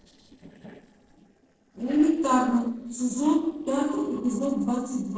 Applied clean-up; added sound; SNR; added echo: neural separator model SepFormer DNS4.